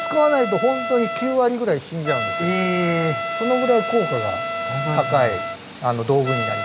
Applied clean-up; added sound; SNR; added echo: none; Trumpet; 5 dB; none.